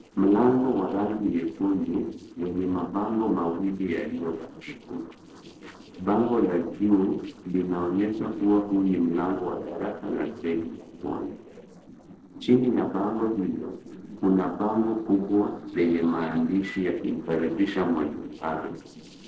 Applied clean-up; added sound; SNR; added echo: neural separator model SepFormer DNS4.